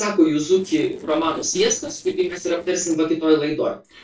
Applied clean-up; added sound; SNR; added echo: neural separator model SepFormer DNS4.